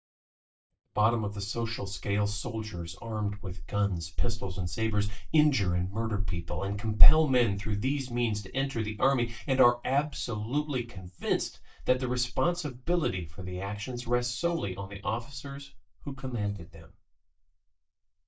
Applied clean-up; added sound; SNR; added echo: neural mask model DeepFilterNet 3.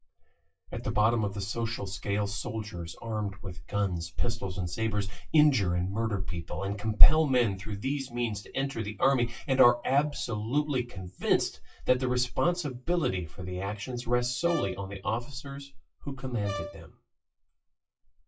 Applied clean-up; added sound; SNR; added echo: classical method WPE with log-MMSE.